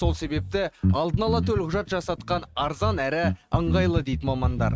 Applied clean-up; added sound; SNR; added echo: neural mask model RNNoise.